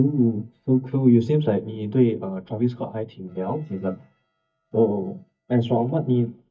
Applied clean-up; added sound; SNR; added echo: neural mask model DeepFilterNet 3.